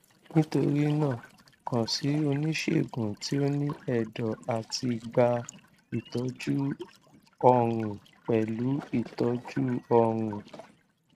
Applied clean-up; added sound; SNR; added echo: neural mask model RNNoise.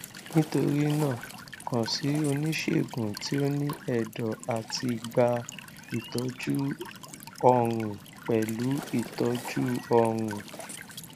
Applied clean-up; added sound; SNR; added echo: none; Walk, footsteps / Stream / Trickle, dribble / Chirp, tweet; 14 dB; none.